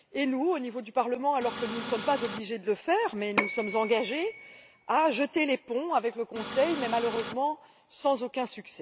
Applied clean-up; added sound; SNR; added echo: none; Bell / Telephone + Printer; 8 dB; none.